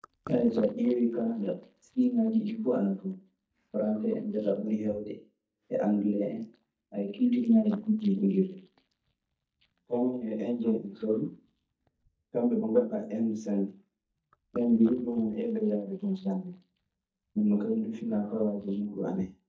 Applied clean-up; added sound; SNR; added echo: neural mask model DeepFilterNet 3.